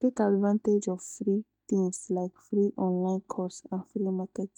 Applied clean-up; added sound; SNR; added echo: neural mask model DeepFilterNet 3.